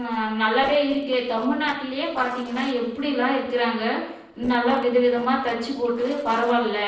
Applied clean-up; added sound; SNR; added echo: neural separator model SepFormer DNS4.